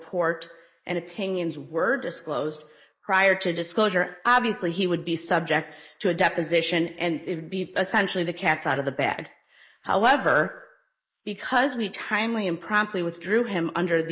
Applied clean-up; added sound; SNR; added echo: neural mask model Resemble Enhance denoiser.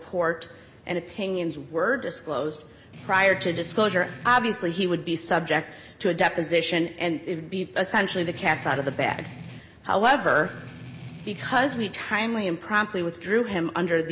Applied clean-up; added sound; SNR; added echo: none; Strum; 15 dB; none.